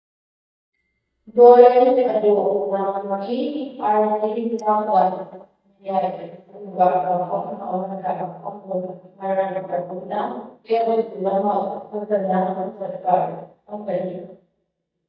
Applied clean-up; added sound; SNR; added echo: neural mask model DeepFilterNet 3.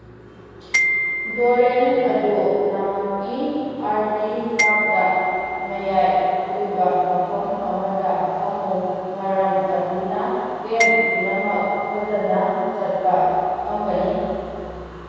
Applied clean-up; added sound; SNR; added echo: none; Glockenspiel; 5 dB; reverberation time 2.2 s.